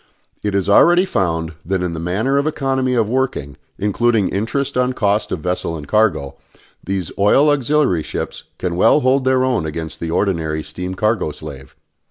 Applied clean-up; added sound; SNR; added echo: none; none; none; none.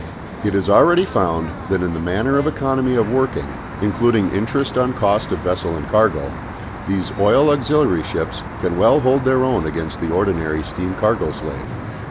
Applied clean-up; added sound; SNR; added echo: none; Traffic noise, roadway noise; 10 dB; none.